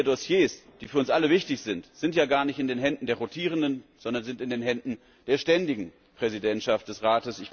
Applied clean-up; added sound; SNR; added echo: none; none; none; none.